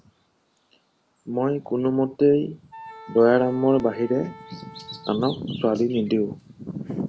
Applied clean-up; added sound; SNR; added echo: none; Wind instrument, woodwind instrument + Bird vocalization, bird call, bird song; 14 dB; none.